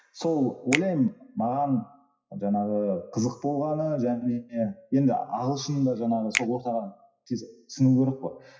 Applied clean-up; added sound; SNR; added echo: classical method WPE with log-MMSE.